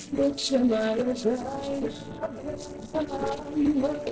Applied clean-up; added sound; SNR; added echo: neural separator model SepFormer DNS4.